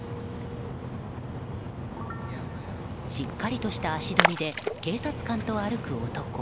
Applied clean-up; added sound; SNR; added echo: none; Splash, splatter; -2 dB; none.